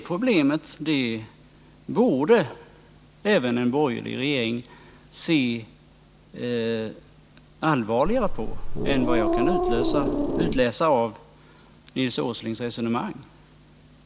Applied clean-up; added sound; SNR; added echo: none; Growling; -2 dB; none.